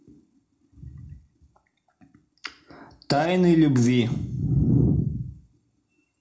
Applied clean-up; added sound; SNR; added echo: none; none; none; reverberation time 0.3 s.